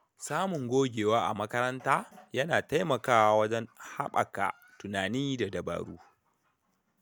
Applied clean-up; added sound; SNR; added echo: none; none; none; none.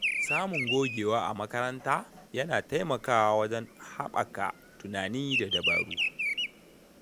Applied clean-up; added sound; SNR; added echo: none; Bird vocalization, bird call, bird song; 4 dB; none.